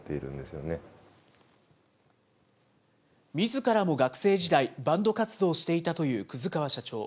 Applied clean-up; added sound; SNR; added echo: none; none; none; none.